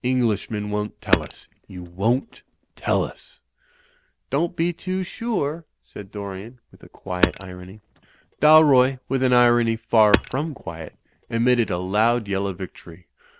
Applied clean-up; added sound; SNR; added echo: none; Hammer; 8 dB; none.